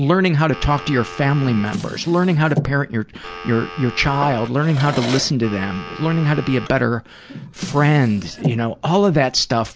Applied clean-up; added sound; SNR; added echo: none; Telephone + Drawer open or close; 12 dB; none.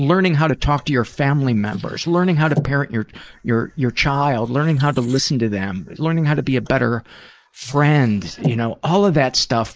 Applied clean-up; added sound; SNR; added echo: neural mask model Resemble Enhance denoiser.